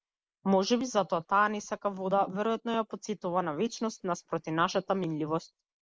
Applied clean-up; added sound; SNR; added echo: neural mask model Resemble Enhance denoiser.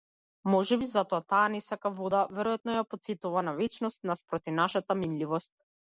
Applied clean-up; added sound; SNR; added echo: none; none; none; none.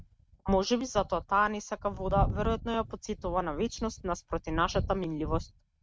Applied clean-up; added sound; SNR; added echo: neural mask model RNNoise.